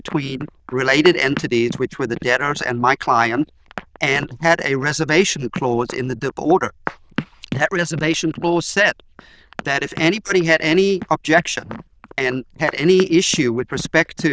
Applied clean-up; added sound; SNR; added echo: neural diffusion model UNIVERSE++.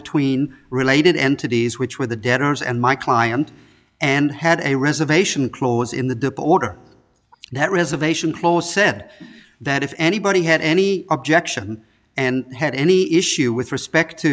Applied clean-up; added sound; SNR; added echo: none; none; none; none.